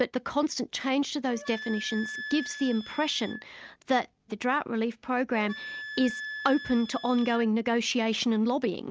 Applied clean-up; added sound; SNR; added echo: none; Wind instrument, woodwind instrument; 13 dB; none.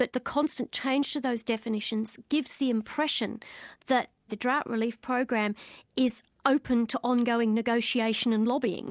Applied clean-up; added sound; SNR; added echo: none; none; none; none.